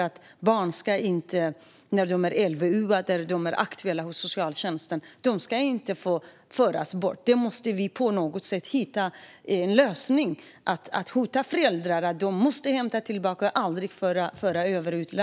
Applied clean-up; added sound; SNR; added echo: none; none; none; none.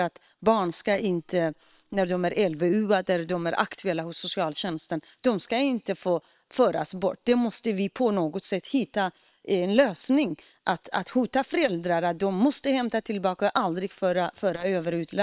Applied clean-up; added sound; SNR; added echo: neural separator model SepFormer WHAM!.